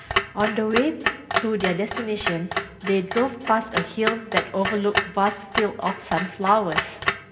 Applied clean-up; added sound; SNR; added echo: none; Clock; 3 dB; reverberation time 0.9 s.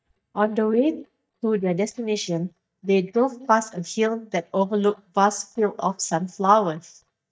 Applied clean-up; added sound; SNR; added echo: neural mask model DeepFilterNet 3.